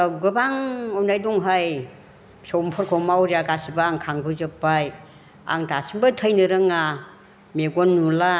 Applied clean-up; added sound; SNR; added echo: none; none; none; none.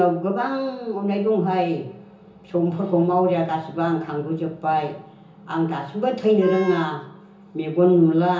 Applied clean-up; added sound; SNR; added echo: none; Wind instrument, woodwind instrument; 15 dB; reverberation time 0.7 s.